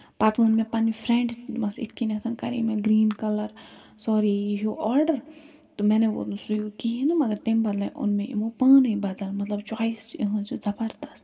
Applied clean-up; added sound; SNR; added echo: none; none; none; reverberation time 1.3 s.